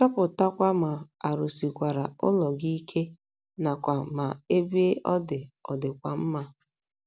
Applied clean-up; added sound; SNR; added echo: none; none; none; none.